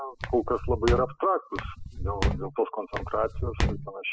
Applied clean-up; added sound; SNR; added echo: classical method spectral subtraction.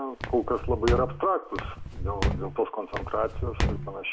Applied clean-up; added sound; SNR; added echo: none; Walk, footsteps; 1 dB; none.